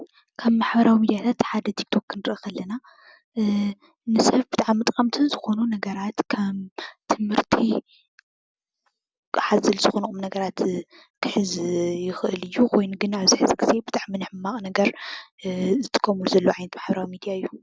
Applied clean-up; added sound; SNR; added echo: none; none; none; none.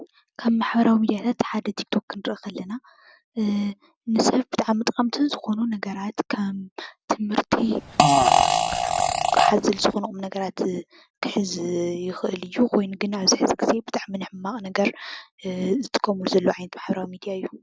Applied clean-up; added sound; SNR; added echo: none; Fart; -4 dB; none.